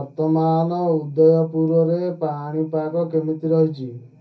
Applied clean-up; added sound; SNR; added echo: none; none; none; reverberation time 0.3 s.